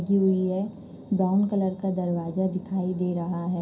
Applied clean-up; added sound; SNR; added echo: none; none; none; reverberation time 0.3 s.